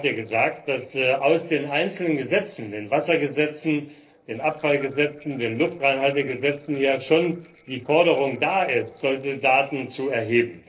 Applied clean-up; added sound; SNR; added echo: neural separator model SepFormer DNS4.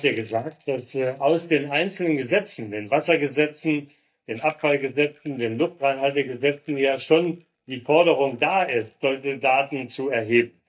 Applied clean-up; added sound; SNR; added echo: neural mask model DeepFilterNet 3.